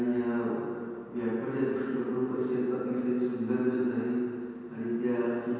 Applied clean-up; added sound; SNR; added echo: none; none; none; reverberation time 2.1 s.